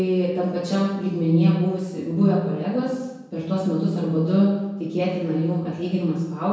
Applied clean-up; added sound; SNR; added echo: none; none; none; reverberation time 1.0 s.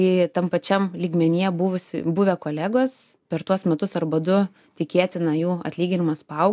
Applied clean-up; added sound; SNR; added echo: none; none; none; none.